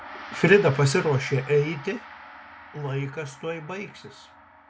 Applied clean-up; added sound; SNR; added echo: none; Gong; 17 dB; none.